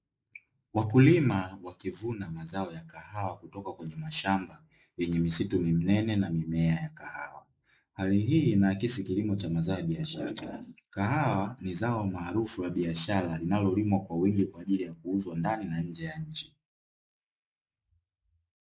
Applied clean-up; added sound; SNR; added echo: neural mask model Resemble Enhance denoiser.